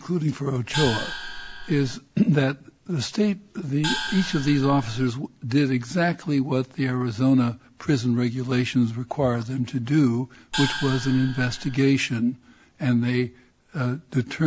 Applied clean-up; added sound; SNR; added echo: none; Gong; 7 dB; none.